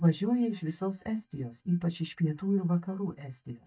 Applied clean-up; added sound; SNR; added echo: neural mask model DeepFilterNet 3.